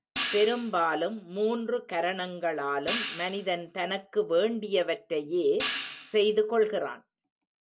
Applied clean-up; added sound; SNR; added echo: none; Hi-hat; 10 dB; none.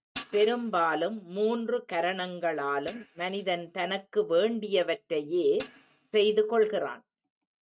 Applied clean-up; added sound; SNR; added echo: neural mask model RNNoise.